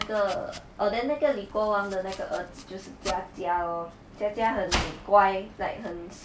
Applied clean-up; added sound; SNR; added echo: none; Domestic sounds, home sounds; 11 dB; none.